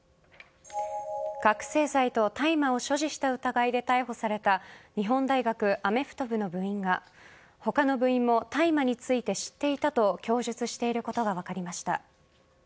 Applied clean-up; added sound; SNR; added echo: none; none; none; none.